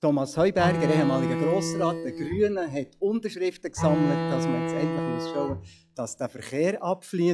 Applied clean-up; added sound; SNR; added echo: classical method log-MMSE.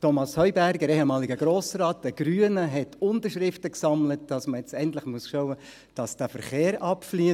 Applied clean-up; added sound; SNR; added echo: none; none; none; none.